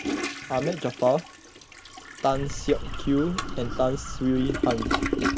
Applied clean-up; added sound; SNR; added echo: none; Toilet flush + Crow; 3 dB; none.